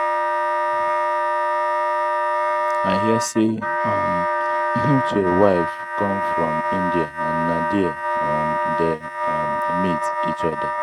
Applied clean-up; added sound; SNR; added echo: neural mask model RNNoise.